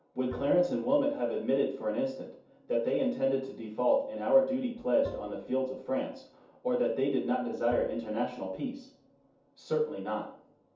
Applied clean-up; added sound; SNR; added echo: none; Bowed string instrument; 19 dB; reverberation time 0.6 s.